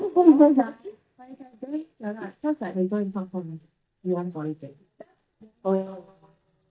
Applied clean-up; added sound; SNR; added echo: neural mask model DeepFilterNet 3.